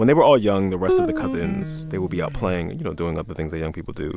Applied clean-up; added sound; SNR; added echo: none; Guitar; 3 dB; none.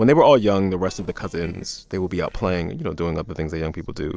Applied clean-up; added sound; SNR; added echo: neural separator model SepFormer DNS4.